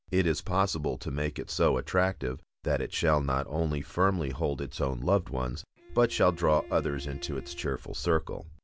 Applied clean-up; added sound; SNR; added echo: none; Bowed string instrument; 19 dB; none.